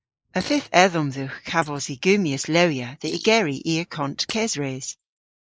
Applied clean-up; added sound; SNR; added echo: neural mask model Resemble Enhance denoiser.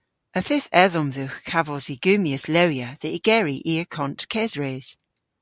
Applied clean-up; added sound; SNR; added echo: none; none; none; none.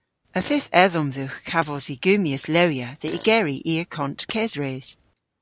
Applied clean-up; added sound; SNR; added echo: none; Fart; 19 dB; none.